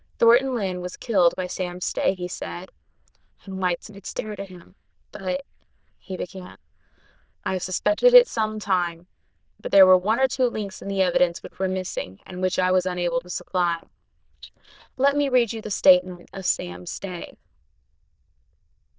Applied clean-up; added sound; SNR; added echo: neural diffusion model UNIVERSE++.